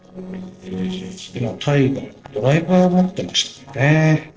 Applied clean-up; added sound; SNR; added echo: neural separator model SepFormer DNS4.